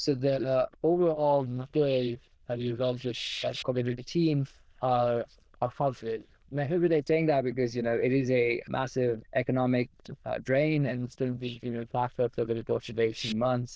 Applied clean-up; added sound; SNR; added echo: neural diffusion model UNIVERSE++.